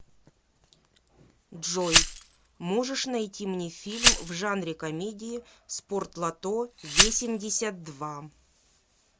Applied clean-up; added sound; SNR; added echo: none; Glass; -4 dB; none.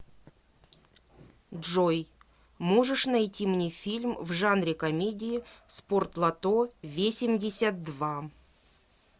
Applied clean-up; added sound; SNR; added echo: none; none; none; none.